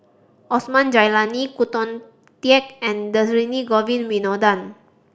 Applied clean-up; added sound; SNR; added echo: none; none; none; none.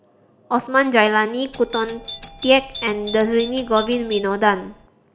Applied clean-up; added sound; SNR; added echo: none; Doorbell; 10 dB; none.